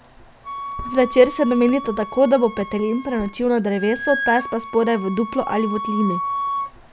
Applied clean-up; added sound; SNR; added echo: none; Wind instrument, woodwind instrument; 9 dB; none.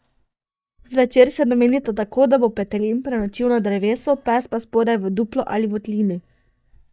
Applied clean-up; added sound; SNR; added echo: neural mask model DeepFilterNet 3.